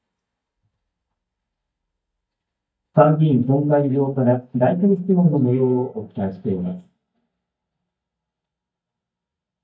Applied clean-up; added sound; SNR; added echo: neural mask model DeepFilterNet 3.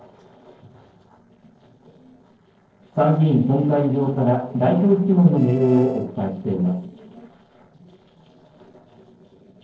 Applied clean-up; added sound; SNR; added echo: neural separator model SepFormer DNS4.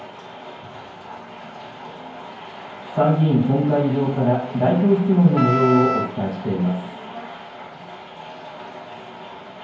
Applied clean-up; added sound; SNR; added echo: none; Wind instrument, woodwind instrument; 3 dB; reverberation time 0.9 s.